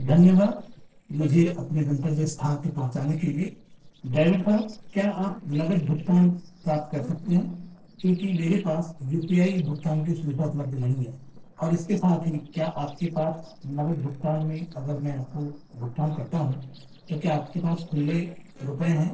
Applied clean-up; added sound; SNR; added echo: neural separator model SepFormer DNS4.